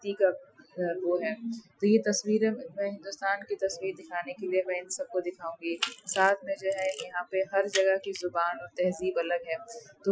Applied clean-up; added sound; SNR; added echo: classical method Wiener filter.